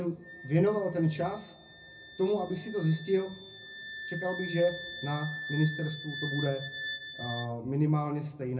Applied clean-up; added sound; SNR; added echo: none; Wind instrument, woodwind instrument; 10 dB; reverberation time 0.4 s.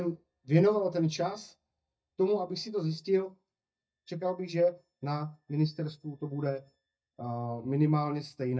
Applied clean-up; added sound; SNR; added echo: neural mask model DeepFilterNet 3.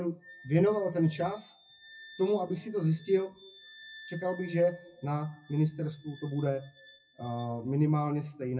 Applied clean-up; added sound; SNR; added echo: classical method WPE with log-MMSE.